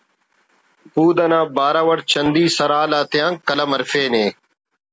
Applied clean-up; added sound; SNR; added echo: none; none; none; none.